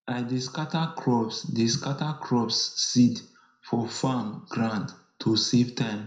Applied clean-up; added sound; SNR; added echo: none; none; none; reverberation time 0.5 s.